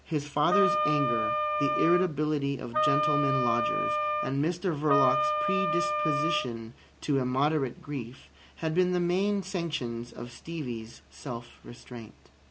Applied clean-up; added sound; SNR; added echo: none; Wind instrument, woodwind instrument; -2 dB; none.